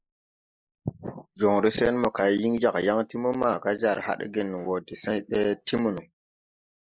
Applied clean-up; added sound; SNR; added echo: neural mask model Resemble Enhance denoiser.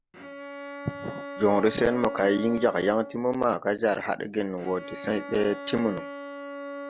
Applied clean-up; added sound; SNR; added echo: none; Bowed string instrument; 12 dB; none.